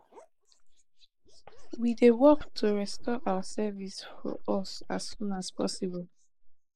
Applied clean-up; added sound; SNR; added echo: neural mask model Resemble Enhance denoiser.